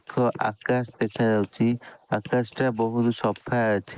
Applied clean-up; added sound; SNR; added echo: neural mask model Resemble Enhance denoiser.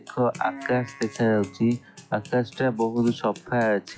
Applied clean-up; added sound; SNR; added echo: classical method log-MMSE.